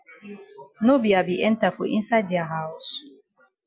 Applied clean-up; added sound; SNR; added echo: none; none; none; none.